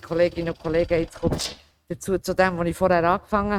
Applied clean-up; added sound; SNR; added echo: neural mask model RNNoise.